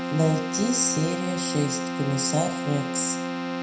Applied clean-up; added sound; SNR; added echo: none; Keyboard (musical); 3 dB; reverberation time 0.4 s.